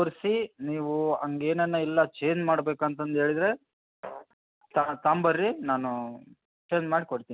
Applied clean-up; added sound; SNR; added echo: none; none; none; none.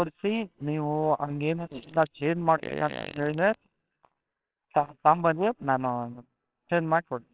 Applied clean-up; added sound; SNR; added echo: neural separator model SepFormer WHAMR!.